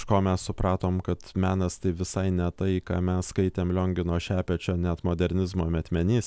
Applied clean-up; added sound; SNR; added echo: none; none; none; none.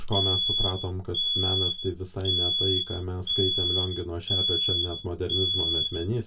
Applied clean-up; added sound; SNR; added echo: none; Alarm; -3 dB; reverberation time 0.1 s.